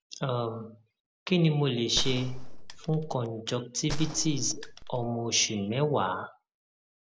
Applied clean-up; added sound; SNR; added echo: none; Gunshot, gunfire; 3 dB; none.